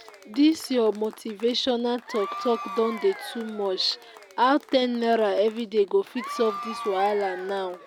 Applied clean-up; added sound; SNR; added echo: none; Applause / Crowd / Cheering; 14 dB; none.